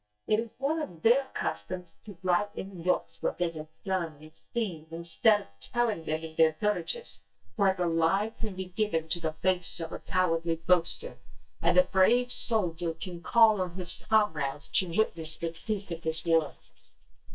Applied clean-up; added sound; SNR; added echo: neural mask model DeepFilterNet 3.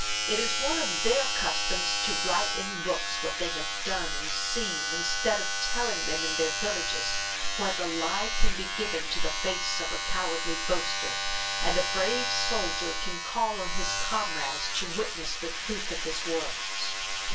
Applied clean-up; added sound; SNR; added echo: none; Domestic sounds, home sounds; 1 dB; reverberation time 0.2 s.